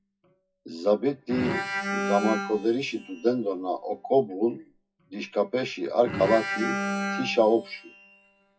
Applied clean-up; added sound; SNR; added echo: classical method WPE with log-MMSE.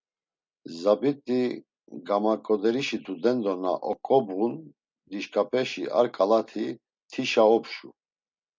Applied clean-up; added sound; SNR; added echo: none; none; none; none.